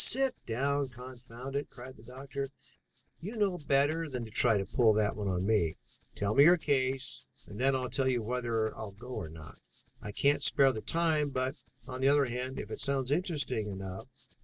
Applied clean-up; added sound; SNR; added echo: neural separator model SepFormer DNS4.